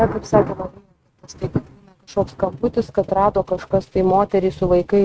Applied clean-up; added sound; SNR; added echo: neural mask model RNNoise.